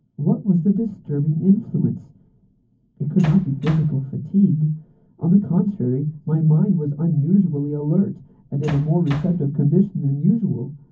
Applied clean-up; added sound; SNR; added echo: none; Bass drum; 15 dB; reverberation time 0.3 s.